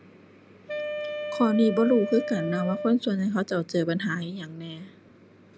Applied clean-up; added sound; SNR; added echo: none; Wind instrument, woodwind instrument; 7 dB; none.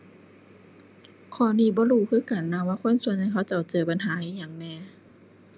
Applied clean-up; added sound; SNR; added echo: none; none; none; none.